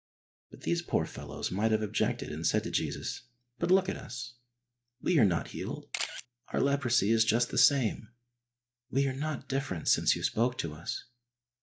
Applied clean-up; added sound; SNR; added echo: neural mask model DeepFilterNet 3.